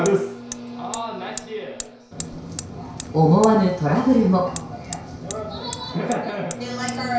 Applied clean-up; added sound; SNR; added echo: none; Hammer; 17 dB; reverberation time 0.6 s.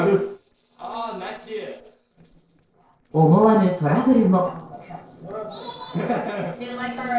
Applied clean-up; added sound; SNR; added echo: neural separator model SepFormer DNS4.